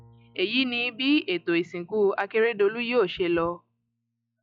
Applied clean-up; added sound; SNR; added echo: classical method log-MMSE.